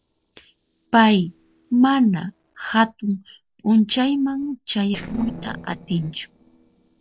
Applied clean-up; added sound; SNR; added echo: neural separator model SepFormer DNS4.